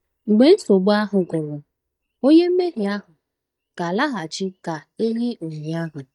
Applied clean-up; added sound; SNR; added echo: neural mask model DeepFilterNet 3.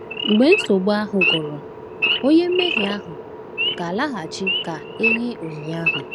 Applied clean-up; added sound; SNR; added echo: none; Idling / Wild animals; 3 dB; none.